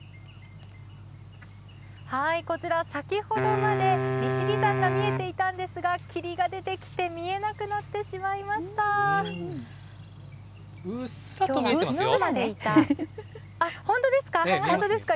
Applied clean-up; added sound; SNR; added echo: none; Wind instrument, woodwind instrument; 1 dB; none.